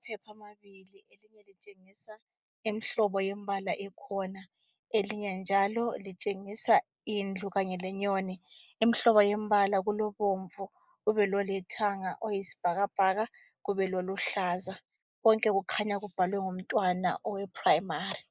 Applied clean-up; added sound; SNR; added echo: neural mask model Resemble Enhance denoiser.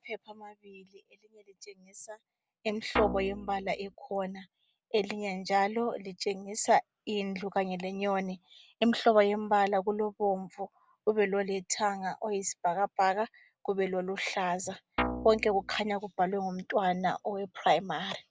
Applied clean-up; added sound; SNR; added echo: none; Guitar; 5 dB; none.